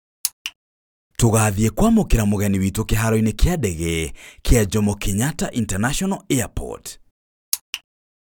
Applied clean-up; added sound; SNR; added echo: none; none; none; none.